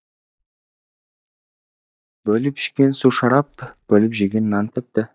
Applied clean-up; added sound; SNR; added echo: neural mask model DeepFilterNet 3.